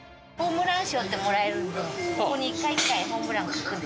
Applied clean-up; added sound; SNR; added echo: none; none; none; none.